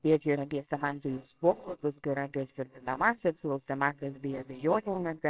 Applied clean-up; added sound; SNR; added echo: neural separator model SepFormer WHAMR!.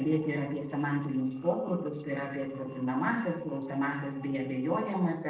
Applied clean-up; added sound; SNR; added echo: neural separator model SepFormer DNS4.